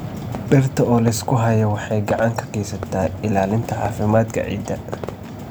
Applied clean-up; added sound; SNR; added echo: none; Fireworks; 19 dB; none.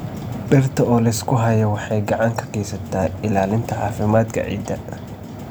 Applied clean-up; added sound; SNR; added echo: none; none; none; none.